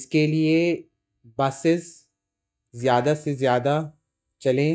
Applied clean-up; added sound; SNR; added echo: neural mask model DeepFilterNet 3.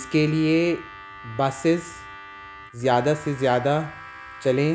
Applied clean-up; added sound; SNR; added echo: none; Harmonica; 17 dB; none.